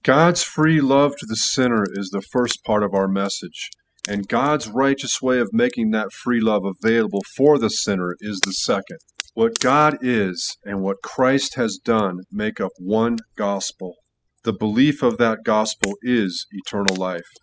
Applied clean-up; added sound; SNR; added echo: classical method spectral subtraction.